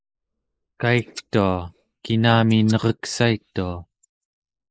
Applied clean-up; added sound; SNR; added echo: neural mask model Resemble Enhance denoiser.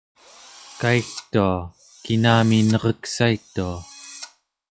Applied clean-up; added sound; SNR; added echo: classical method log-MMSE.